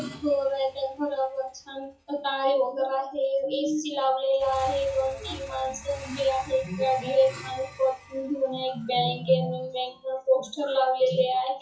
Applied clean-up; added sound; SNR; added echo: classical method WPE with log-MMSE.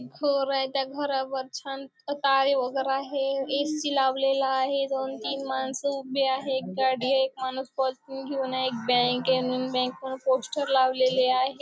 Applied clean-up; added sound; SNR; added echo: none; none; none; none.